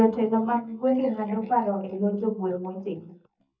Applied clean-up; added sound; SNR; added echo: neural mask model DeepFilterNet 3.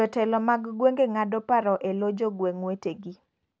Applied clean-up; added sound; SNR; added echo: none; none; none; none.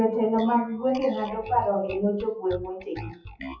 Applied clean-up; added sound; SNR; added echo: classical method WPE with log-MMSE.